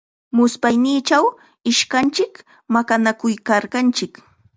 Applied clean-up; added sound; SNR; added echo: none; none; none; none.